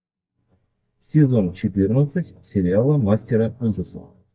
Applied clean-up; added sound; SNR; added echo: neural mask model DeepFilterNet 3.